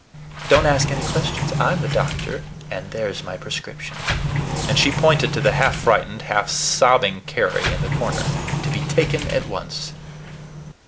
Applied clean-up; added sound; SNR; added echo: none; Sliding door; 3 dB; none.